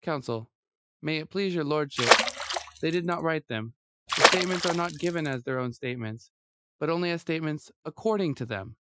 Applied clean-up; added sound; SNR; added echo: classical method Wiener filter.